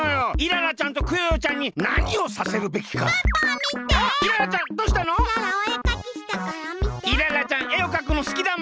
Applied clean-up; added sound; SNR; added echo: none; none; none; none.